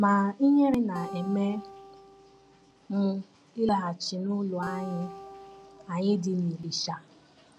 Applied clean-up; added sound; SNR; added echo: none; Acoustic guitar; 16 dB; none.